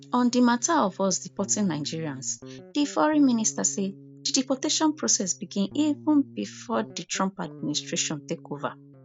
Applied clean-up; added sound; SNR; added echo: none; Guitar; 20 dB; none.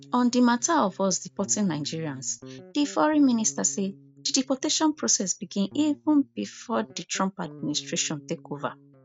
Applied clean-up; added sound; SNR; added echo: neural mask model RNNoise.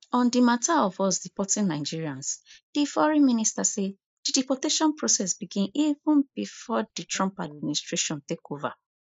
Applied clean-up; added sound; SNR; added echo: neural mask model Resemble Enhance denoiser.